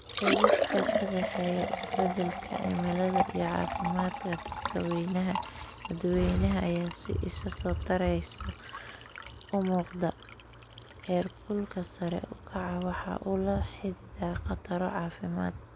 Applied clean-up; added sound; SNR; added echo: none; Liquid; 4 dB; none.